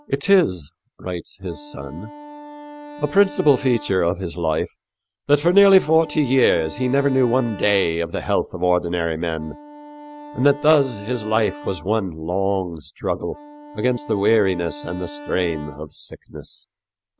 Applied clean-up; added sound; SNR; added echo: none; Wind instrument, woodwind instrument; 18 dB; none.